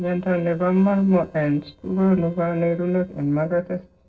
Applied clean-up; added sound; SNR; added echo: neural separator model SepFormer DNS4.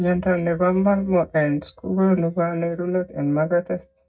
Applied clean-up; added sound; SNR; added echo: neural mask model DeepFilterNet 3.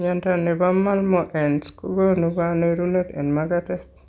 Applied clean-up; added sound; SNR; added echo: none; none; none; none.